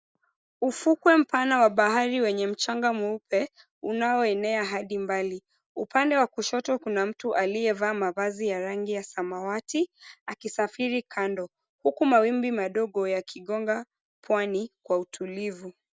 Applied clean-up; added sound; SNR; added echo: none; none; none; none.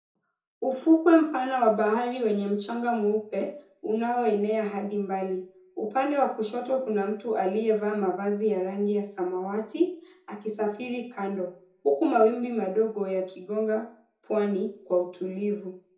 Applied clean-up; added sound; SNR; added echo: none; none; none; reverberation time 0.6 s.